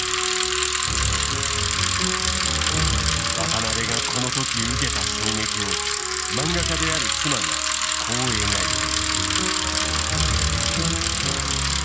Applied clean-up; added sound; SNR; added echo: none; Bicycle; -4 dB; none.